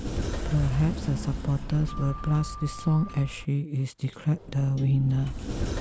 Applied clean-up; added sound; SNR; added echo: none; Sliding door; 6 dB; none.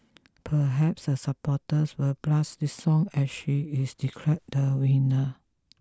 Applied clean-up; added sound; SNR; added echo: none; none; none; none.